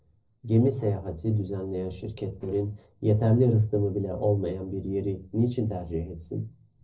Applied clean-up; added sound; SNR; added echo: neural separator model SepFormer DNS4.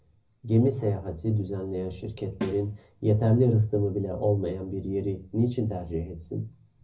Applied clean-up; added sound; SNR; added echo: none; Snare drum; 14 dB; reverberation time 0.4 s.